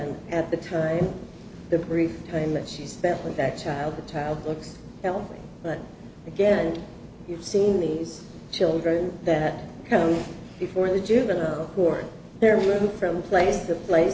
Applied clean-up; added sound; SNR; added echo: none; none; none; none.